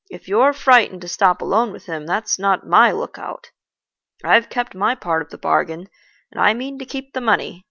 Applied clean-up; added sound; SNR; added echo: none; none; none; none.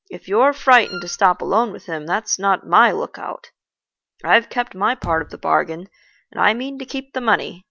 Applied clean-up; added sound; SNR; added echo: none; Wind instrument, woodwind instrument + Bass drum; 17 dB; none.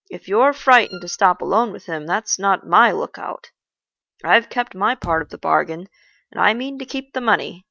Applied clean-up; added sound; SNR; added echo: neural mask model RNNoise.